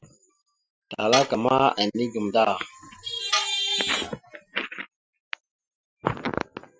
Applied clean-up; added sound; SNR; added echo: classical method Wiener filter.